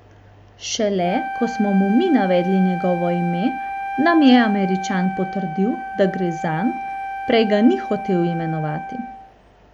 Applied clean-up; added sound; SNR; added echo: none; Wind instrument, woodwind instrument; 9 dB; none.